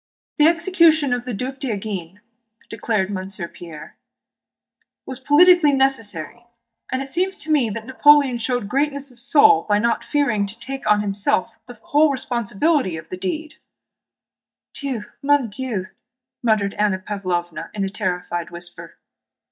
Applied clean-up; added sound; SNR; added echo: neural mask model DeepFilterNet 3.